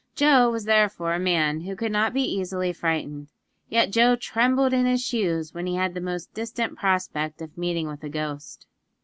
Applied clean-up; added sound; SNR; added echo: none; none; none; none.